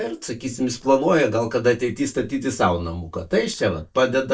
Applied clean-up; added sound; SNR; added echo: neural mask model DeepFilterNet 3.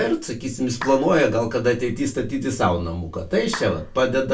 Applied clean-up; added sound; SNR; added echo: none; Clapping; 15 dB; reverberation time 0.2 s.